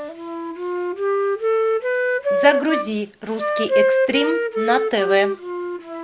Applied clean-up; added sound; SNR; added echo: none; Wind instrument, woodwind instrument; -3 dB; none.